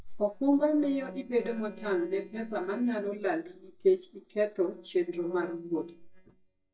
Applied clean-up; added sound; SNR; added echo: neural mask model DeepFilterNet 3.